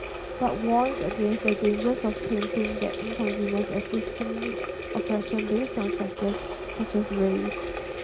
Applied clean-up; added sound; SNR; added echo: none; Water tap, faucet; 3 dB; reverberation time 1.0 s.